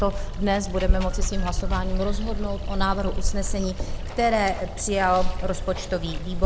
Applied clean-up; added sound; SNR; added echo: none; Water; -2 dB; none.